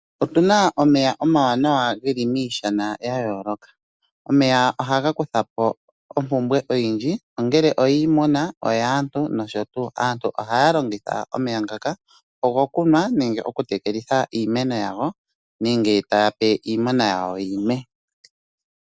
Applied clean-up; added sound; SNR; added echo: none; none; none; none.